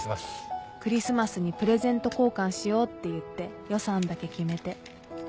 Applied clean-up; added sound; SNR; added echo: none; none; none; none.